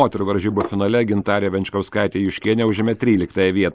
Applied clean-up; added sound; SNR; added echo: neural mask model Resemble Enhance denoiser.